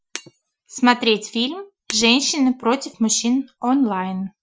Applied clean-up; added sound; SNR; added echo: classical method Wiener filter.